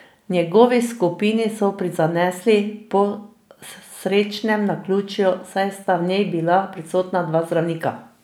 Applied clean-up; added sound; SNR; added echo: none; none; none; none.